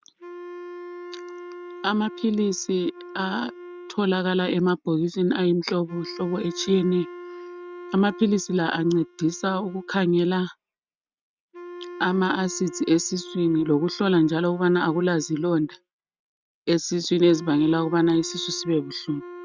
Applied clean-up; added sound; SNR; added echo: neural mask model RNNoise.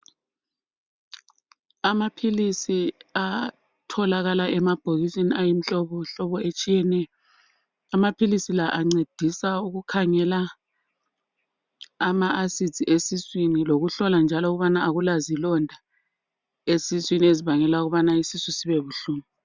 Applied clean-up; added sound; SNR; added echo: none; none; none; none.